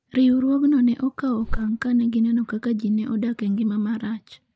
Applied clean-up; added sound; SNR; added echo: neural mask model DeepFilterNet 3.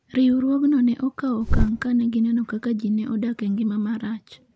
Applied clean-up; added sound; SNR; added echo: none; Bird; 5 dB; none.